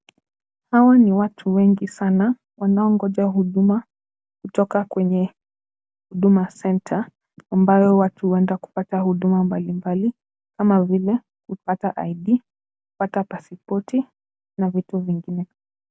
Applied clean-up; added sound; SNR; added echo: none; none; none; none.